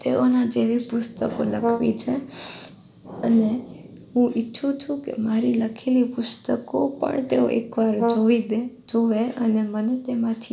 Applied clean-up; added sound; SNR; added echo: none; Brass instrument; 5 dB; none.